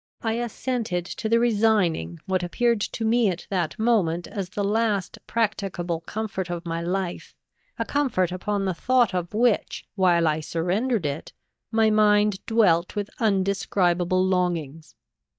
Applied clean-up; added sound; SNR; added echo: neural mask model DeepFilterNet 3.